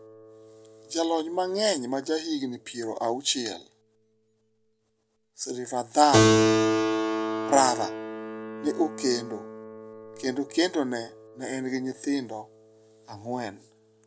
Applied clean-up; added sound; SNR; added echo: none; Keyboard (musical); 1 dB; none.